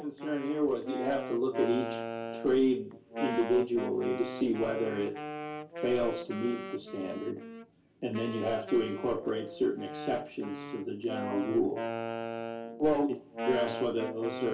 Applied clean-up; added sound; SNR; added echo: none; Wind instrument, woodwind instrument; 8 dB; reverberation time 0.2 s.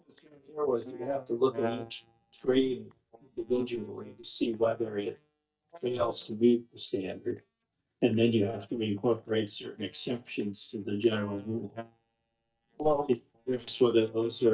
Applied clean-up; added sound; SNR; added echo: neural mask model DeepFilterNet 3.